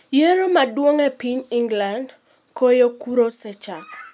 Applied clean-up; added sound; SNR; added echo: none; none; none; none.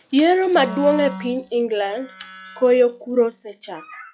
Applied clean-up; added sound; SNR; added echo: classical method log-MMSE.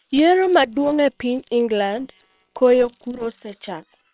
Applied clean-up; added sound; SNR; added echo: neural separator model SepFormer WHAM!.